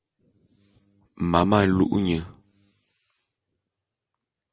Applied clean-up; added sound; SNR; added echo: none; none; none; none.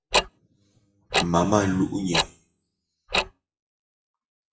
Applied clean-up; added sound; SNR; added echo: classical method WPE with log-MMSE.